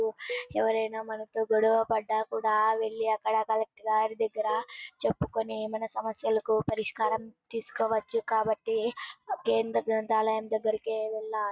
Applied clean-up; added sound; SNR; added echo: neural mask model RNNoise.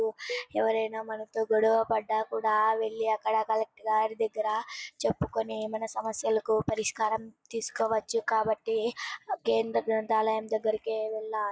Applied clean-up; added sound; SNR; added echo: neural mask model Resemble Enhance denoiser.